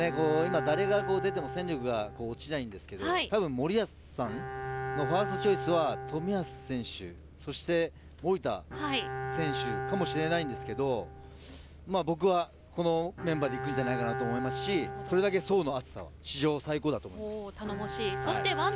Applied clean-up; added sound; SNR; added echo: none; Bowed string instrument; 7 dB; none.